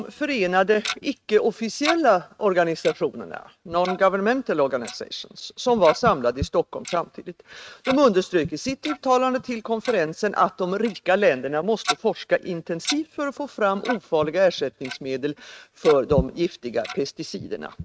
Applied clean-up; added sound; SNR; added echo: neural mask model RNNoise.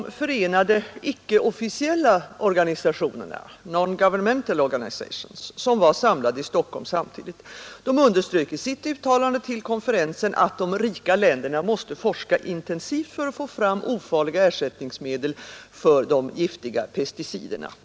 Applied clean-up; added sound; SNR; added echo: none; none; none; none.